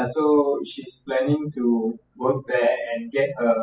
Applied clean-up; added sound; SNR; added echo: classical method spectral subtraction.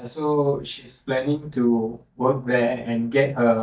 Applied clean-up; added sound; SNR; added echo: neural mask model DeepFilterNet 3.